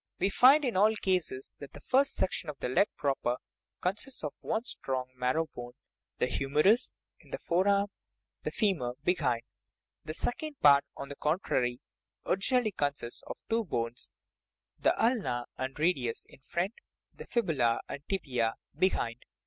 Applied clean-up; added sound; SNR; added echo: none; none; none; none.